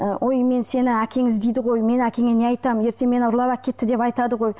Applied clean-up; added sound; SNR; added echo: none; none; none; none.